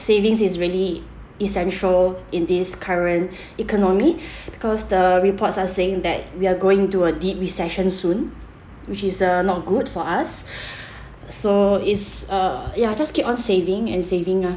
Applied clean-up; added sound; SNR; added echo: none; none; none; none.